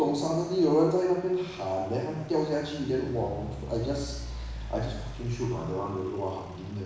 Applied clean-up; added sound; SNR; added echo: none; Idling / Truck; 12 dB; reverberation time 1.0 s.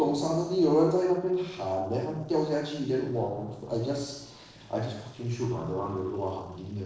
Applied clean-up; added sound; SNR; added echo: neural separator model SepFormer DNS4.